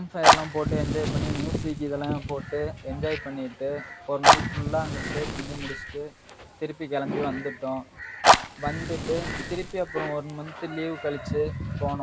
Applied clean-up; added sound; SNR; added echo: none; Fire; -2 dB; none.